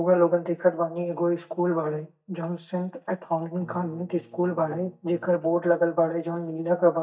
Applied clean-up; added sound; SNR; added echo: neural mask model DeepFilterNet 3.